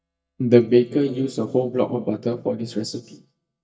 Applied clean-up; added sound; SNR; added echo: neural mask model DeepFilterNet 3.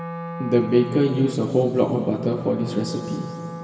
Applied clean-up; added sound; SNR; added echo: none; Wind instrument, woodwind instrument; 11 dB; reverberation time 2.5 s.